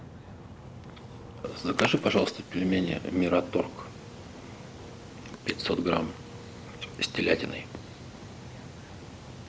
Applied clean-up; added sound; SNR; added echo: none; Splash, splatter; 11 dB; none.